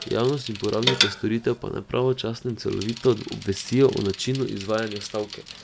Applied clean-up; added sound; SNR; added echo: none; Bicycle; 8 dB; none.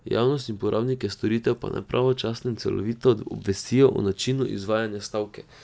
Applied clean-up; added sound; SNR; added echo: none; none; none; none.